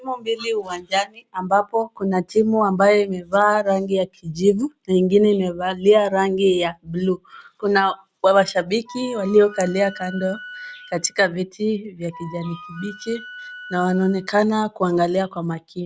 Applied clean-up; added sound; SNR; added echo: none; Wind instrument, woodwind instrument; 18 dB; none.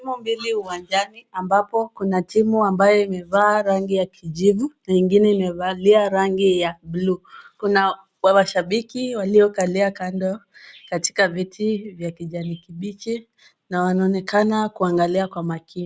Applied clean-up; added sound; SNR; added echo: none; none; none; none.